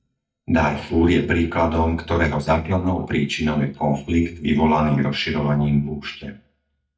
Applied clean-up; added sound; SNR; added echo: neural mask model DeepFilterNet 3.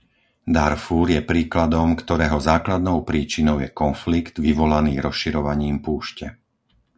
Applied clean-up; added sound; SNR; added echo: none; none; none; none.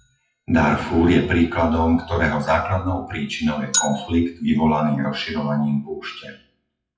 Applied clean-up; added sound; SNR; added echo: classical method WPE with log-MMSE.